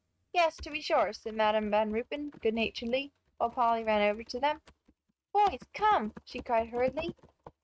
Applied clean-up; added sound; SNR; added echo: neural mask model RNNoise.